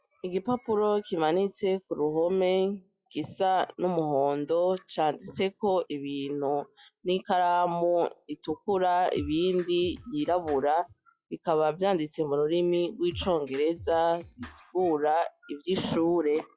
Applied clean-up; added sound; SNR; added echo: classical method log-MMSE.